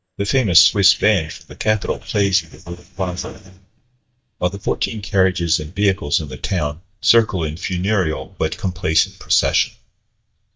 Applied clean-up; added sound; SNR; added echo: neural mask model DeepFilterNet 3.